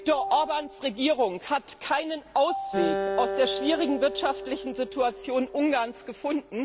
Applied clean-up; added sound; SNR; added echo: none; Acoustic guitar + Marimba, xylophone; 7 dB; none.